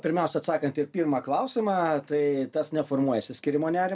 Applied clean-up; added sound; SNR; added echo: none; none; none; none.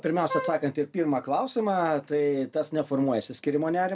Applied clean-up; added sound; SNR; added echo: none; Wind instrument, woodwind instrument; 8 dB; none.